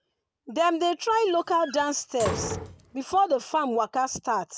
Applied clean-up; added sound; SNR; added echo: none; Slam; 10 dB; none.